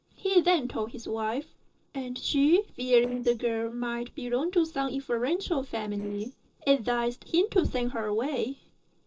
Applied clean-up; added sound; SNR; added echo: neural separator model SepFormer DNS4.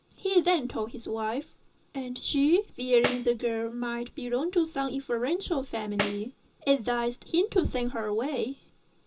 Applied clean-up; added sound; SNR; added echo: none; Tambourine; 3 dB; reverberation time 0.2 s.